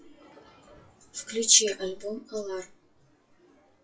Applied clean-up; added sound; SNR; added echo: classical method WPE with log-MMSE.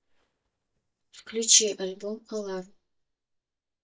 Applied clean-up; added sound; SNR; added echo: neural mask model DeepFilterNet 3.